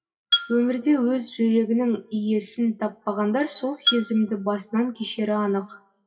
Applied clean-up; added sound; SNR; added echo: classical method WPE with log-MMSE.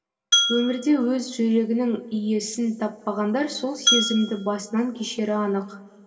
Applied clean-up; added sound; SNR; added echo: none; Glass; 2 dB; reverberation time 1.9 s.